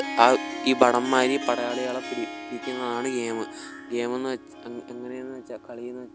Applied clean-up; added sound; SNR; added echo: none; Harp; 10 dB; none.